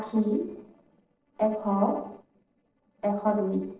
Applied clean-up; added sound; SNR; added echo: neural separator model SepFormer DNS4.